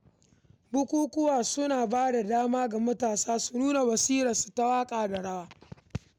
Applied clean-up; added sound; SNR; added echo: none; none; none; none.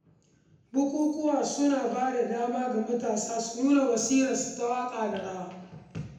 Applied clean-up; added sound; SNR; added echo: none; none; none; reverberation time 0.8 s.